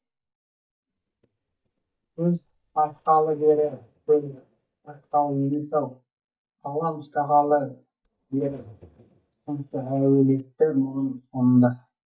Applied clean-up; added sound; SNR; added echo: neural mask model DeepFilterNet 3.